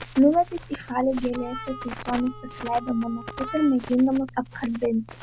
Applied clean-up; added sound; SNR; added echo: none; Harmonica + Crackle; 13 dB; none.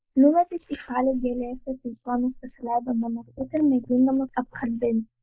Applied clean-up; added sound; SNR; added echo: neural mask model Resemble Enhance denoiser.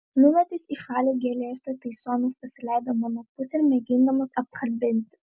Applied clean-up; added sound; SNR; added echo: none; none; none; none.